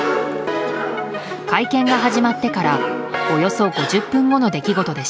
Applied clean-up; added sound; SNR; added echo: none; Cough; 10 dB; none.